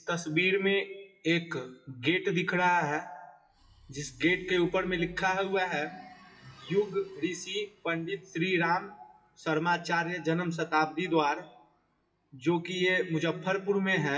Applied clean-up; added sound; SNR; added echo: classical method WPE with log-MMSE.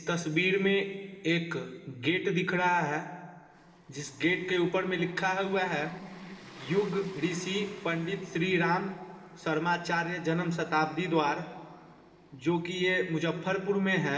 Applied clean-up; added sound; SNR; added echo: neural separator model SepFormer DNS4.